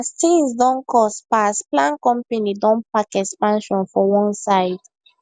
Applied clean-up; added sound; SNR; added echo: none; none; none; none.